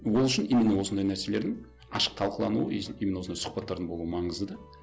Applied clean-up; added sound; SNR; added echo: none; none; none; none.